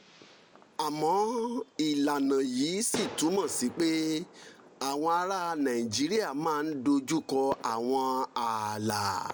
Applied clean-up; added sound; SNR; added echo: none; Fireworks; 18 dB; none.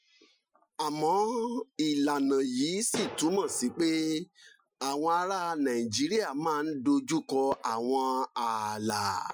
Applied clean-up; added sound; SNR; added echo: classical method Wiener filter.